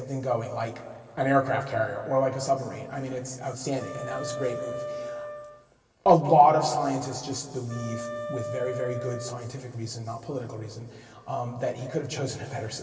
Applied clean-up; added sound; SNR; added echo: none; Wind instrument, woodwind instrument; 10 dB; reverberation time 2.9 s.